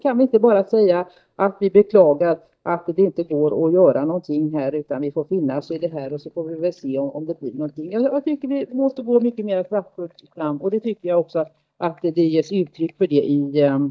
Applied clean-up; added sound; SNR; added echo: neural mask model DeepFilterNet 3.